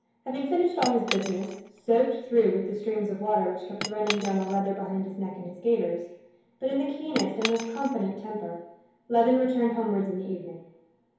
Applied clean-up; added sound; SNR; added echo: none; Cutlery, silverware / Chink, clink; 11 dB; reverberation time 1.0 s.